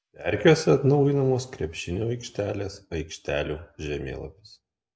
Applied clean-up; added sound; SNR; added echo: none; none; none; none.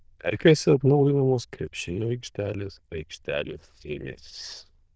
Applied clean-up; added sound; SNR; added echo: neural diffusion model UNIVERSE++.